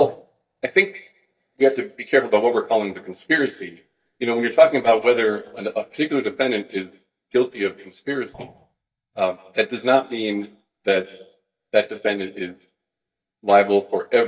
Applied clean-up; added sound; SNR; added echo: neural mask model DeepFilterNet 3.